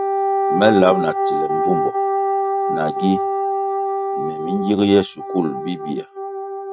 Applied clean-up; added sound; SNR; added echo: neural mask model RNNoise.